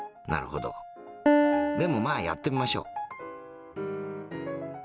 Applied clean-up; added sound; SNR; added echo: none; Piano; -2 dB; none.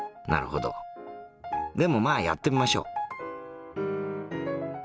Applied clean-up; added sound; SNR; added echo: none; none; none; none.